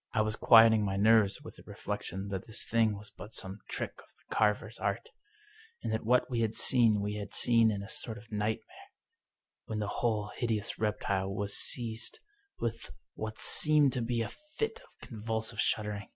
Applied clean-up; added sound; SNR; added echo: none; none; none; none.